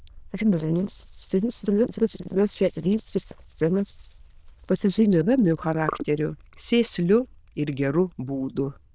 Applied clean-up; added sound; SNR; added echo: neural diffusion model UNIVERSE++.